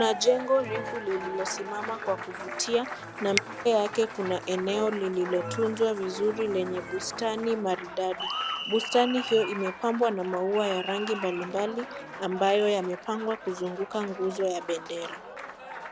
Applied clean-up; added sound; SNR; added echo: none; Applause; 9 dB; none.